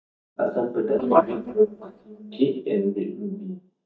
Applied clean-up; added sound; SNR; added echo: neural mask model DeepFilterNet 3.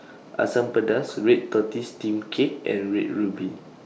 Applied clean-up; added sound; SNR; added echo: none; none; none; none.